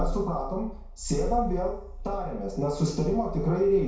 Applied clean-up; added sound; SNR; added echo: none; Purr; 6 dB; reverberation time 0.6 s.